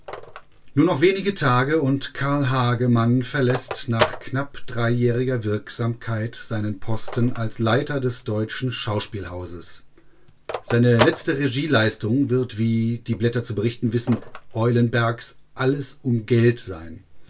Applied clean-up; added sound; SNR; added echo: none; Telephone; 13 dB; reverberation time 0.1 s.